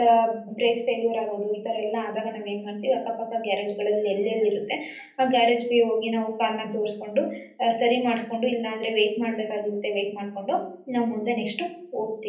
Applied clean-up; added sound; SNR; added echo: none; none; none; reverberation time 0.6 s.